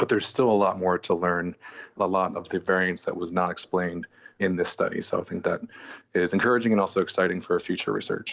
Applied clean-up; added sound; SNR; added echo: none; none; none; none.